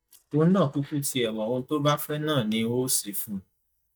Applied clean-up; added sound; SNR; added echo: neural mask model DeepFilterNet 3.